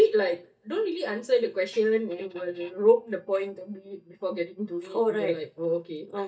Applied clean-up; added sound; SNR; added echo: neural mask model DeepFilterNet 3.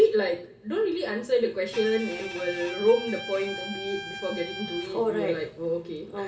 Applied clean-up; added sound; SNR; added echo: none; Bowed string instrument; 11 dB; reverberation time 1.6 s.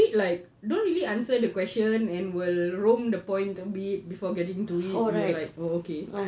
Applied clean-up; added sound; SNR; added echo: none; none; none; none.